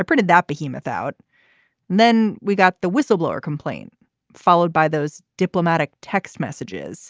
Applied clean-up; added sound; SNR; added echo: none; none; none; none.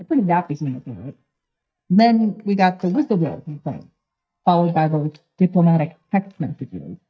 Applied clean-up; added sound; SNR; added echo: neural mask model DeepFilterNet 3.